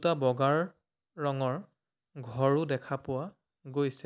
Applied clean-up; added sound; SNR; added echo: none; none; none; none.